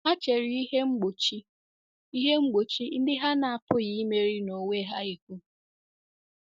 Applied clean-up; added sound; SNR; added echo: none; none; none; none.